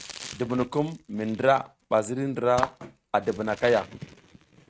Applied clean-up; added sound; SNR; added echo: neural mask model RNNoise.